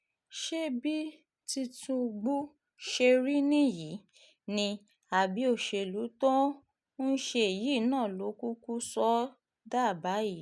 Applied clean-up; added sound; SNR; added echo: none; none; none; none.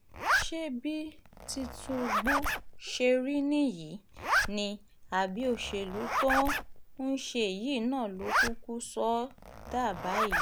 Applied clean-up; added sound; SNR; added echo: none; Zipper (clothing); 2 dB; none.